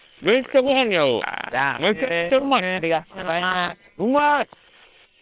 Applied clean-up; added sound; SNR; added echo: neural separator model SepFormer WHAM!.